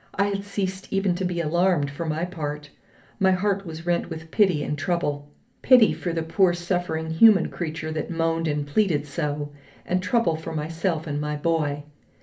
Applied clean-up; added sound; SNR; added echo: none; none; none; reverberation time 0.3 s.